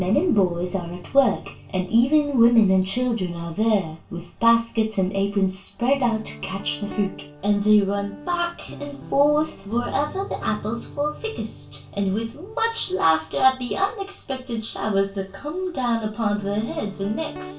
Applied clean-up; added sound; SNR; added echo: none; Guitar; 18 dB; reverberation time 0.2 s.